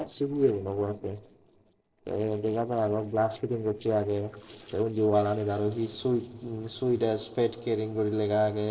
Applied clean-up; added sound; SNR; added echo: neural separator model SepFormer DNS4.